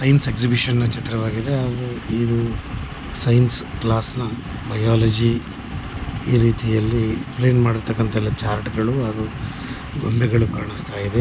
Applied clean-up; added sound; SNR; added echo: none; none; none; none.